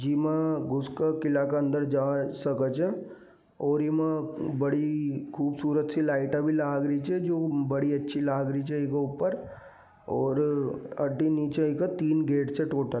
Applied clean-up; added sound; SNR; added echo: none; none; none; none.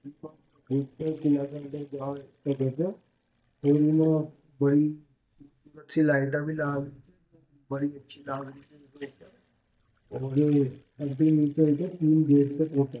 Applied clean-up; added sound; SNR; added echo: neural mask model DeepFilterNet 3.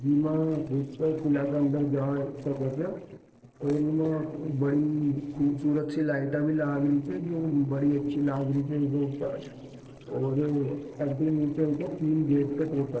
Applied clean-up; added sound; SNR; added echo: neural separator model SepFormer DNS4.